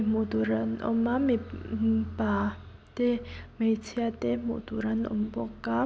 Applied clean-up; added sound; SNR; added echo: none; none; none; none.